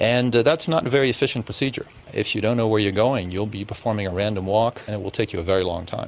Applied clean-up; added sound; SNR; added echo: none; none; none; none.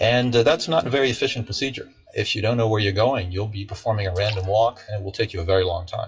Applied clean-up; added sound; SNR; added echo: classical method WPE with log-MMSE.